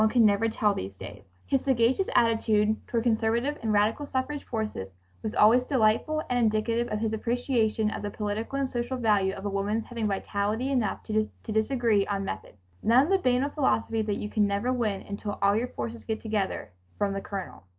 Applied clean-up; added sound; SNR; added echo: none; none; none; none.